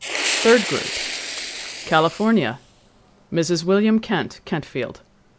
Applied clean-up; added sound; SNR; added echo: none; Fire; 6 dB; none.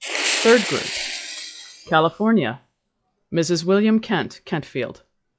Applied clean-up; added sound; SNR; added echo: classical method log-MMSE.